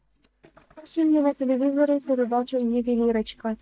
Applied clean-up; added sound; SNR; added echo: neural mask model DeepFilterNet 3.